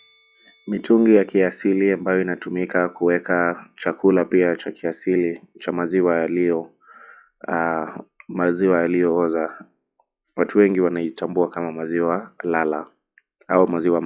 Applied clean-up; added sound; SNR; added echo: classical method log-MMSE.